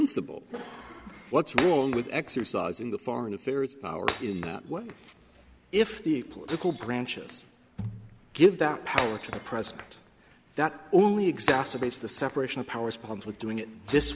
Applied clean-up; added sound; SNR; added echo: none; Shatter; 11 dB; none.